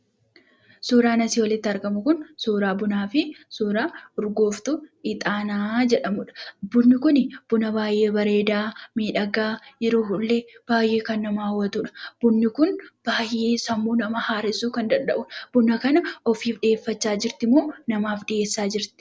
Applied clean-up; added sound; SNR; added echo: none; none; none; none.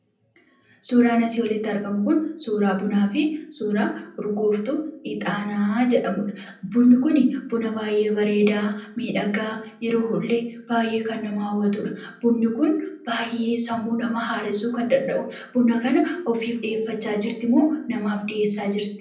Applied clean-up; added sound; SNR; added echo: none; none; none; reverberation time 0.6 s.